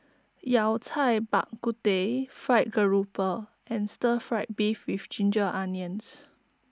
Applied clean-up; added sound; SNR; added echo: none; none; none; none.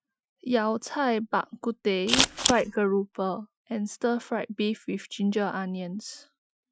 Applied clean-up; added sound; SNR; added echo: classical method Wiener filter.